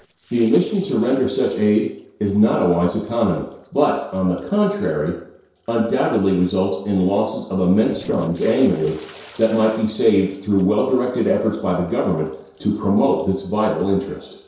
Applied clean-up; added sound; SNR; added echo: neural separator model SepFormer DNS4.